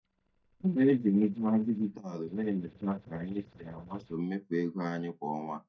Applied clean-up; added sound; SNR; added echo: neural mask model DeepFilterNet 3.